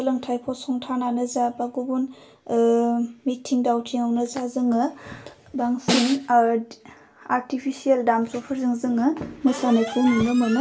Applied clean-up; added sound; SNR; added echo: none; Snare drum; 5 dB; reverberation time 0.2 s.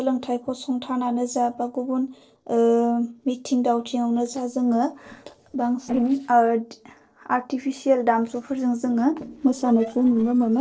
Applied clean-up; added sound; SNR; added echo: neural separator model SepFormer DNS4.